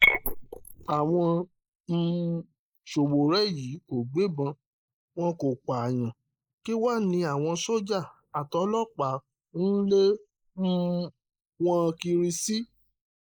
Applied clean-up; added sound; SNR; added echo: neural mask model Resemble Enhance denoiser.